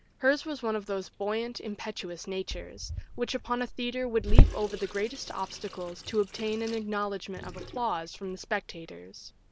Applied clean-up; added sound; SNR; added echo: none; Sink (filling or washing) / Water tap, faucet; -3 dB; none.